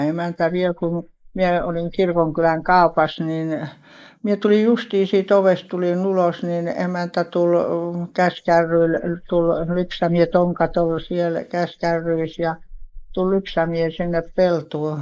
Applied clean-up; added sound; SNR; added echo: neural mask model Resemble Enhance denoiser.